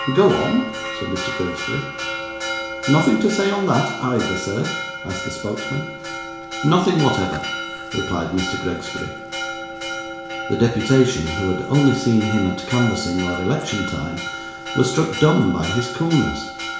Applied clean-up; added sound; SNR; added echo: none; Church bell; 7 dB; reverberation time 0.7 s.